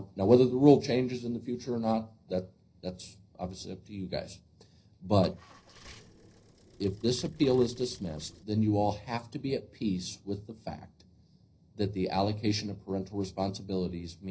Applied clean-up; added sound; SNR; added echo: neural separator model SepFormer DNS4.